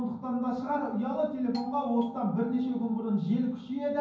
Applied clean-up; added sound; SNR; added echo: none; Doorbell; 18 dB; reverberation time 0.9 s.